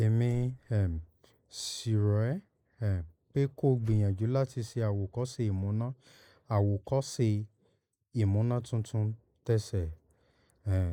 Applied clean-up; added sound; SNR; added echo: neural mask model Resemble Enhance denoiser.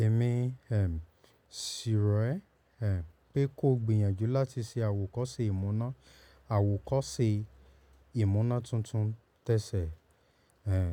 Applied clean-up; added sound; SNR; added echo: none; none; none; none.